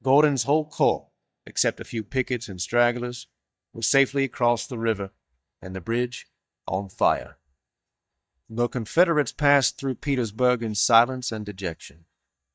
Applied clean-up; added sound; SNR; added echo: neural mask model DeepFilterNet 3.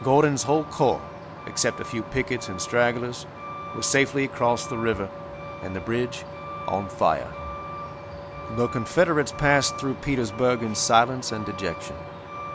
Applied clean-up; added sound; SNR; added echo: none; Truck; 11 dB; none.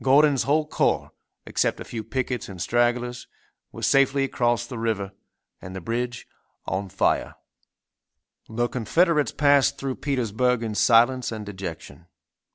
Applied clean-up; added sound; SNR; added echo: none; none; none; none.